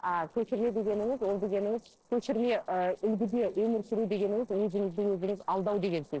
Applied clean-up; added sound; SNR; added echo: neural separator model SepFormer DNS4.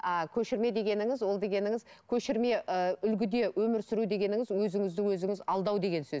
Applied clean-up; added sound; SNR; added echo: none; none; none; none.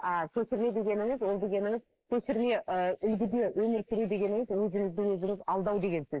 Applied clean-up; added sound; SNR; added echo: neural mask model Resemble Enhance denoiser.